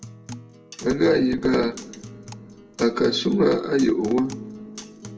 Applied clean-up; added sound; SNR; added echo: none; Acoustic guitar; 17 dB; reverberation time 1.0 s.